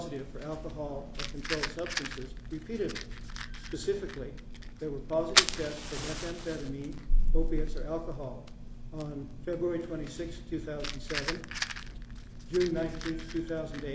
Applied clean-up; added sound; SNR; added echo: none; Fire; -3 dB; none.